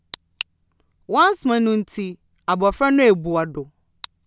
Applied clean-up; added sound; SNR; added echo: none; none; none; none.